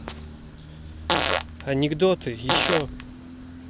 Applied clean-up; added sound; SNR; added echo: none; Fart; -1 dB; none.